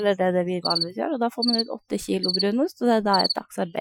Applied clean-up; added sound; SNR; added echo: classical method Wiener filter.